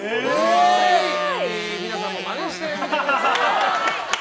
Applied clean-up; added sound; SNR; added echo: none; Motorcycle; 10 dB; none.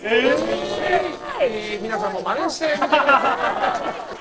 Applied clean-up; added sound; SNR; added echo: neural separator model SepFormer DNS4.